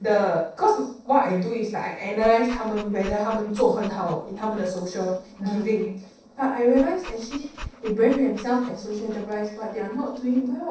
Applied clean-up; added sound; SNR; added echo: neural separator model SepFormer DNS4.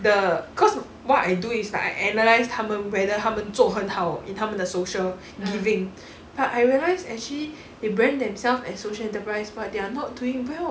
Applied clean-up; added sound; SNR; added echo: none; none; none; none.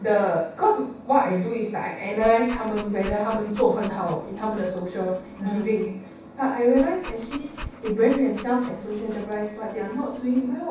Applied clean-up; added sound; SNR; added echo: none; Dog; 17 dB; reverberation time 0.7 s.